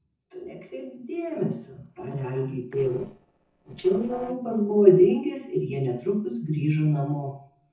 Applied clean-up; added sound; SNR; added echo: neural separator model SepFormer DNS4.